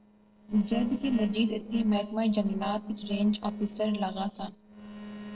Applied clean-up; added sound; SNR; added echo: neural separator model SepFormer DNS4.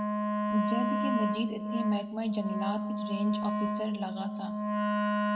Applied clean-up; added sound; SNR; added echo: none; Wind instrument, woodwind instrument; -4 dB; reverberation time 0.9 s.